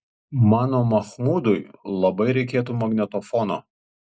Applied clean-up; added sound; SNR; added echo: neural mask model Resemble Enhance denoiser.